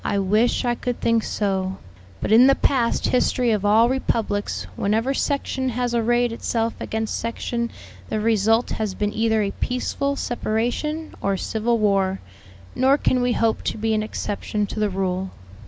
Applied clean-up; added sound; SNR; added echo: none; none; none; none.